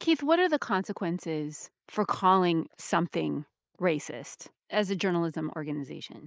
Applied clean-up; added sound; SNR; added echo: neural mask model Resemble Enhance denoiser.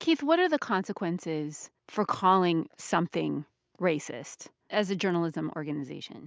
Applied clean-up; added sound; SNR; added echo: none; none; none; none.